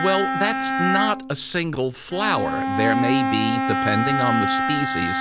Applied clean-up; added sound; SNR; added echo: none; Bowed string instrument; -1 dB; none.